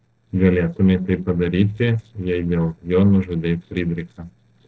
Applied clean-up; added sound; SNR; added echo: neural separator model SepFormer DNS4.